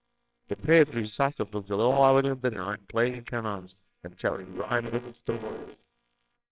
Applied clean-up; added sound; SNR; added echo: neural separator model SepFormer WHAMR!.